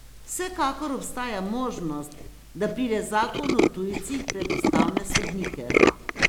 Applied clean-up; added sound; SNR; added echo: none; Tools; -2 dB; none.